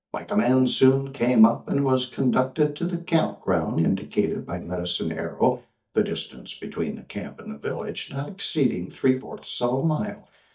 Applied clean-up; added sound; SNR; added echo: neural mask model DeepFilterNet 3.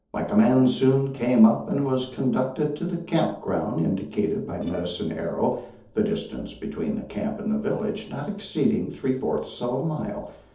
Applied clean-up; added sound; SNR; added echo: neural separator model SepFormer DNS4.